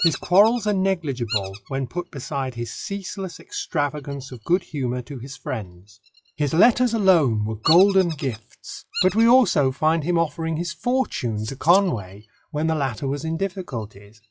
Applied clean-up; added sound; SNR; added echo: classical method log-MMSE.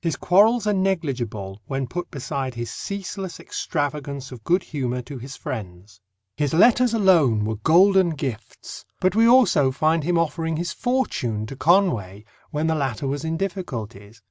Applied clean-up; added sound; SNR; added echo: none; none; none; none.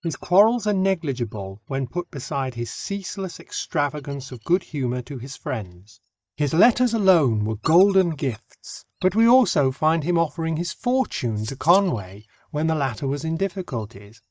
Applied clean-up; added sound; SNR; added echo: neural mask model DeepFilterNet 3.